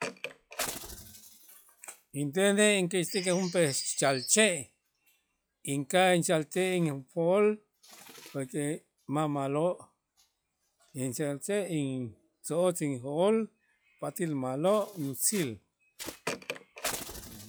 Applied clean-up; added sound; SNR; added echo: classical method log-MMSE.